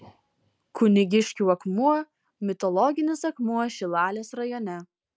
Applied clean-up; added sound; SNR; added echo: none; none; none; none.